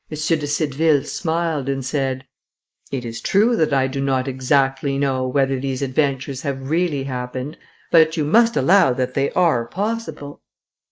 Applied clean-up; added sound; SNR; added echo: neural mask model Resemble Enhance denoiser.